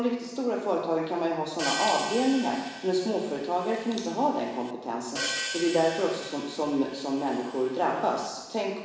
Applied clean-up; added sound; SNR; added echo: none; Hi-hat; 9 dB; reverberation time 1.0 s.